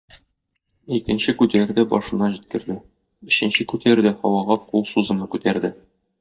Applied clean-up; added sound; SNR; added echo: neural mask model DeepFilterNet 3.